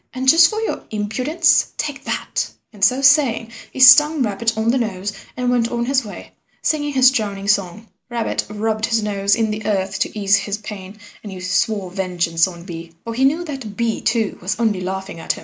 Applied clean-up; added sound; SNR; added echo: neural mask model Resemble Enhance denoiser.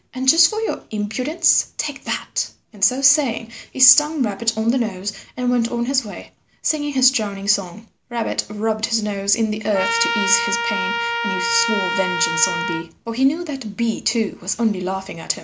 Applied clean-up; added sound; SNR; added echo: none; Trumpet; 2 dB; none.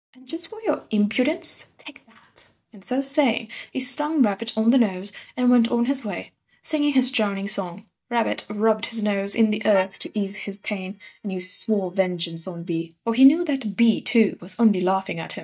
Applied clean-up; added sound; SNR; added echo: neural mask model DeepFilterNet 3.